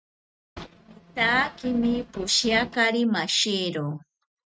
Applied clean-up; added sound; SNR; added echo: neural mask model RNNoise.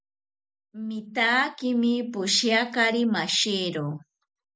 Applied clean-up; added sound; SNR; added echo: none; none; none; none.